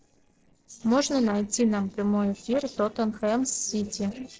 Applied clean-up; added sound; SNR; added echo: neural separator model SepFormer DNS4.